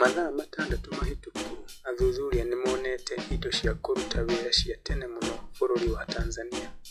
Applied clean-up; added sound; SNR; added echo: classical method log-MMSE.